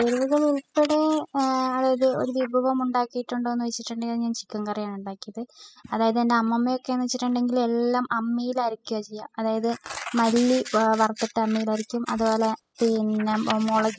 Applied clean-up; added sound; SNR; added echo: classical method spectral subtraction.